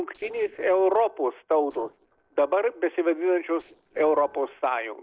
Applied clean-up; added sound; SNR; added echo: neural separator model SepFormer DNS4.